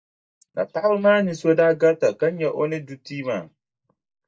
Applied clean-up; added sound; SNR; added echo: neural mask model DeepFilterNet 3.